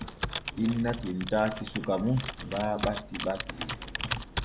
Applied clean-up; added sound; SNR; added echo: none; Computer keyboard; 6 dB; none.